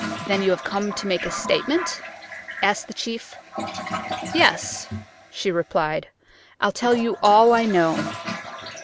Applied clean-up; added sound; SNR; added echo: none; Toilet flush; 10 dB; none.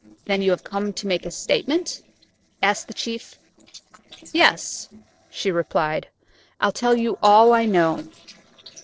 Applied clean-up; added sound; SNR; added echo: neural separator model SepFormer DNS4.